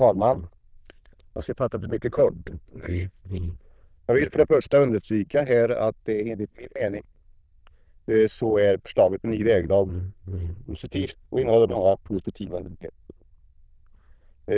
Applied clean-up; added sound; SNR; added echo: neural diffusion model UNIVERSE++.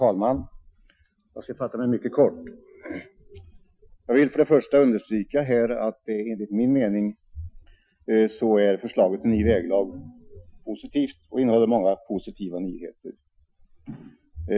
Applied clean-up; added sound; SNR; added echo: classical method Wiener filter.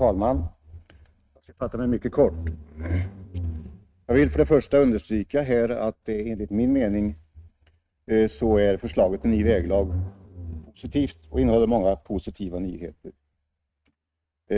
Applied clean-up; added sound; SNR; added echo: neural mask model RNNoise.